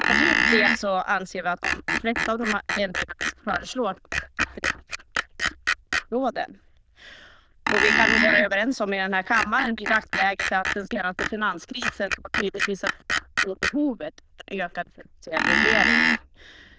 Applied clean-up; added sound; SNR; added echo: neural diffusion model UNIVERSE++.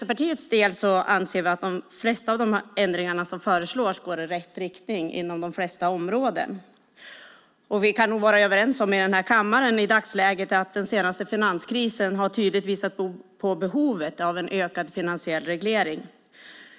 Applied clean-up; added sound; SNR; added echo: none; none; none; none.